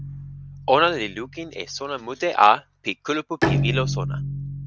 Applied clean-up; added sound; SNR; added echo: none; Bowed string instrument; 5 dB; none.